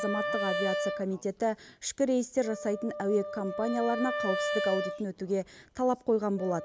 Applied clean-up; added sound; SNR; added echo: none; Wind instrument, woodwind instrument; 5 dB; none.